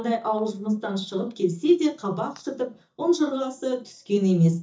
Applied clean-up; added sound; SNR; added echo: neural mask model DeepFilterNet 3.